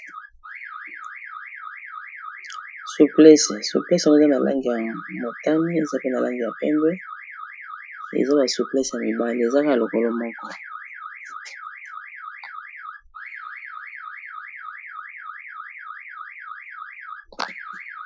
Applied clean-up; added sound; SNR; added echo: classical method Wiener filter.